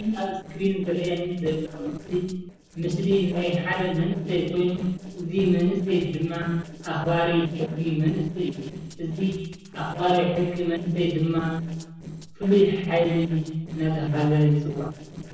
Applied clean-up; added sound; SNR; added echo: neural separator model SepFormer DNS4.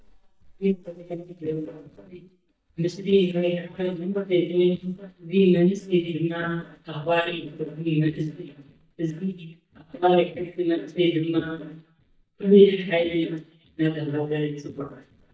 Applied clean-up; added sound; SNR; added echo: neural mask model DeepFilterNet 3.